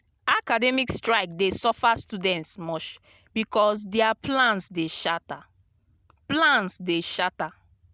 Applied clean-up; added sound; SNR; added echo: none; none; none; none.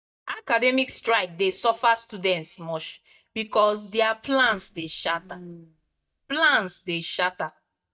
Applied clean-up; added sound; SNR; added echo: neural mask model DeepFilterNet 3.